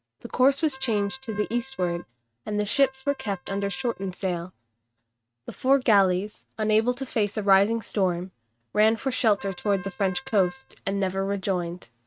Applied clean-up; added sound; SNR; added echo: neural mask model RNNoise.